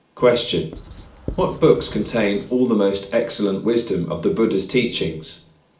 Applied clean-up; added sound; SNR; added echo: none; Writing; 16 dB; reverberation time 0.4 s.